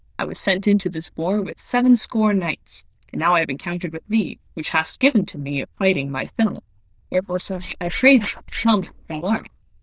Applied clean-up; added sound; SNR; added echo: neural diffusion model UNIVERSE++.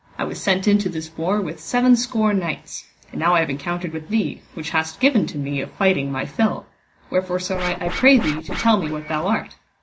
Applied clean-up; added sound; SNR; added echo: none; Scratching (performance technique); 8 dB; none.